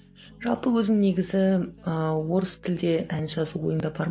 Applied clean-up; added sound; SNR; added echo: none; none; none; none.